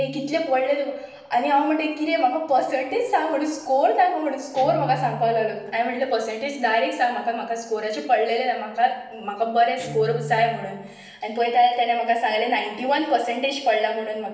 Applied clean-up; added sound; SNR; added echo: none; Guitar; 19 dB; reverberation time 0.6 s.